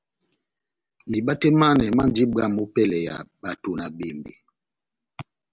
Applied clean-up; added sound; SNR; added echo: none; none; none; none.